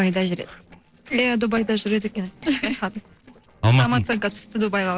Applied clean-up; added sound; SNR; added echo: neural separator model SepFormer DNS4.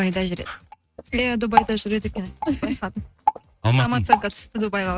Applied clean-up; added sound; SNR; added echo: neural mask model RNNoise.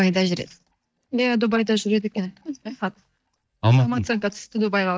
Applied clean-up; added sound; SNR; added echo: neural mask model DeepFilterNet 3.